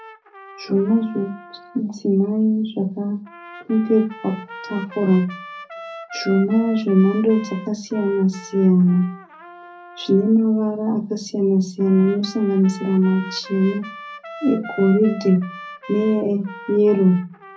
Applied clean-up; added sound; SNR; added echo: none; Trumpet; 18 dB; reverberation time 0.4 s.